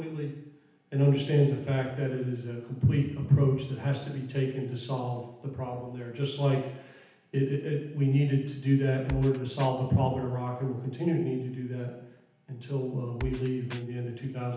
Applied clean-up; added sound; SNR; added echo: none; Drum kit; 12 dB; reverberation time 0.9 s.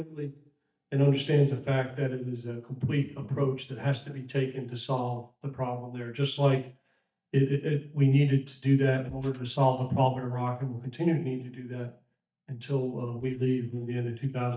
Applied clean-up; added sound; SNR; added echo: neural mask model DeepFilterNet 3.